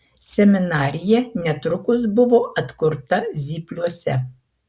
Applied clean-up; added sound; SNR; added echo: none; none; none; none.